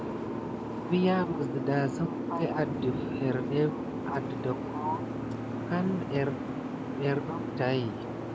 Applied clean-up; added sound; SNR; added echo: none; Boat, Water vehicle; 2 dB; none.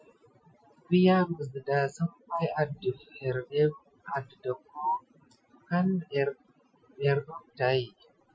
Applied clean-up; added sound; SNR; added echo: classical method Wiener filter.